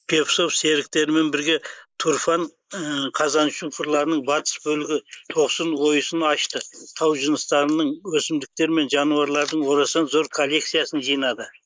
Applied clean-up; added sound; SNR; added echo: neural mask model Resemble Enhance denoiser.